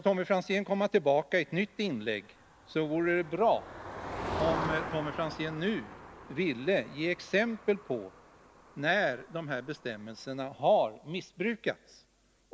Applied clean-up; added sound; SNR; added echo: none; Motor vehicle (road); 12 dB; none.